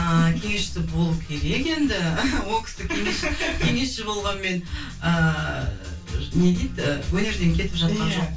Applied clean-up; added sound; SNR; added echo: none; none; none; reverberation time 0.1 s.